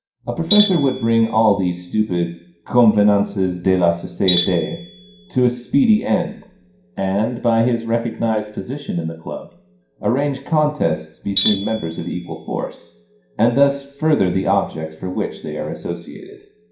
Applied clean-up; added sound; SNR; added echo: none; Tools; 11 dB; reverberation time 0.5 s.